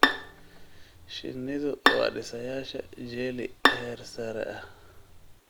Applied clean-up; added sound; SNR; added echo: none; Bowed string instrument; -4 dB; none.